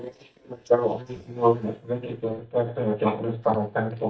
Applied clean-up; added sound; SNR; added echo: neural mask model DeepFilterNet 3.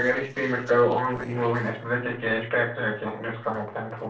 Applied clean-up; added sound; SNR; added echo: neural separator model SepFormer DNS4.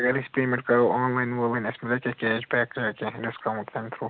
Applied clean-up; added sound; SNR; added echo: none; none; none; none.